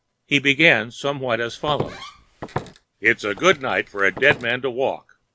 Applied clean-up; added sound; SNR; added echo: none; Walk, footsteps; 12 dB; none.